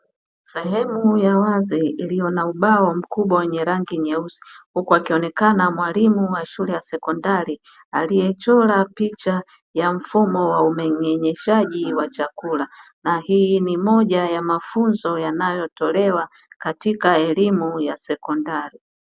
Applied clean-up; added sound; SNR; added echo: none; none; none; none.